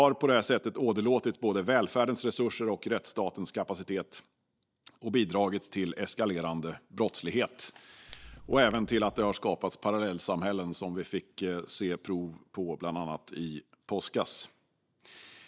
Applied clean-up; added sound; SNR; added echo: neural mask model DeepFilterNet 3.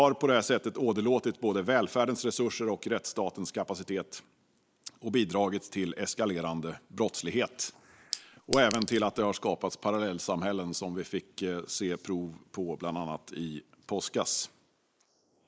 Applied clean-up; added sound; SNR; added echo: neural mask model Resemble Enhance denoiser.